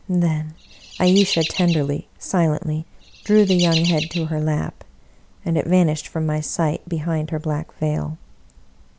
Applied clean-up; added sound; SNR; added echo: none; Chirp, tweet; 10 dB; none.